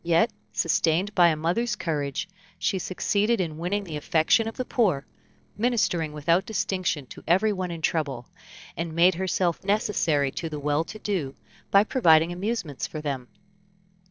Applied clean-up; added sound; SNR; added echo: neural separator model SepFormer DNS4.